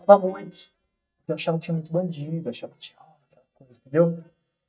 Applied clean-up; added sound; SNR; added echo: neural mask model DeepFilterNet 3.